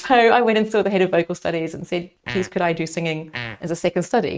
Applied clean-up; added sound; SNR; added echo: neural mask model RNNoise.